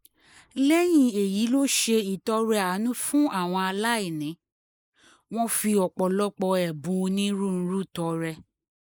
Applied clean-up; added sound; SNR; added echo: neural mask model Resemble Enhance denoiser.